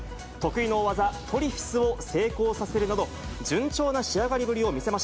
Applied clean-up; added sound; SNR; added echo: none; none; none; none.